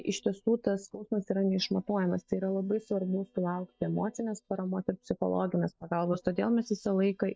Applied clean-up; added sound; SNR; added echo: neural mask model DeepFilterNet 3.